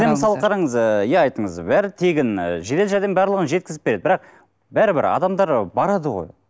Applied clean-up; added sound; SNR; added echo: none; none; none; none.